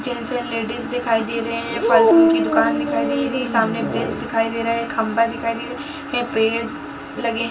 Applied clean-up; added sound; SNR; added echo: none; Dog; -3 dB; reverberation time 0.2 s.